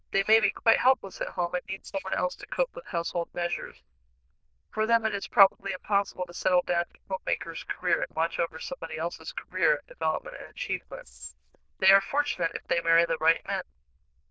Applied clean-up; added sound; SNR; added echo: neural diffusion model UNIVERSE++.